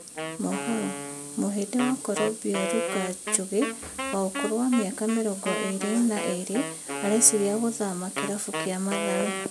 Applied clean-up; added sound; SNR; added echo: none; Wind instrument, woodwind instrument; 7 dB; none.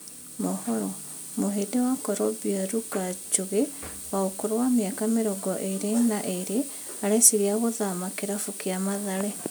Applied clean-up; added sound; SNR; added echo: none; none; none; none.